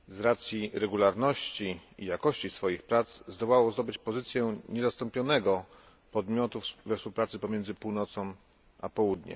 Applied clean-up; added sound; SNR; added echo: none; none; none; none.